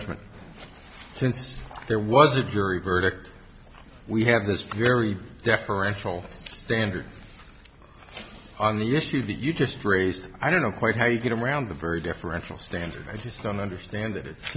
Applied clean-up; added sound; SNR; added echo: none; none; none; none.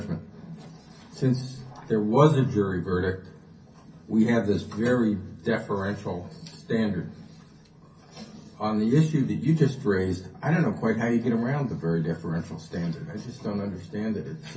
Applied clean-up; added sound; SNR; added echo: none; none; none; reverberation time 0.3 s.